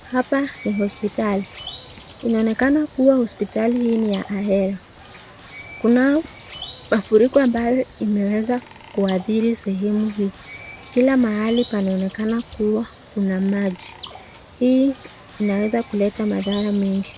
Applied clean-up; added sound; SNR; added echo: none; Bird; 20 dB; none.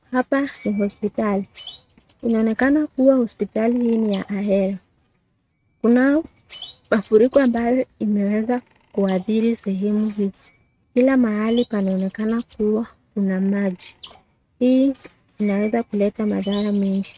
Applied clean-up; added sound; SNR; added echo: neural mask model RNNoise.